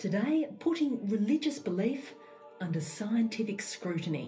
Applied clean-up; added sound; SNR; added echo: none; none; none; reverberation time 0.3 s.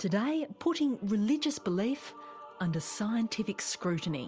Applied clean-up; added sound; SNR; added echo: none; none; none; none.